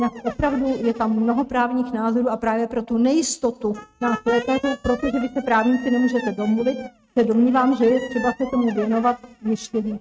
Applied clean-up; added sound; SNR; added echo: neural mask model RNNoise.